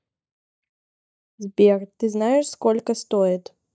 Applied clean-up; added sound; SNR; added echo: neural mask model DeepFilterNet 3.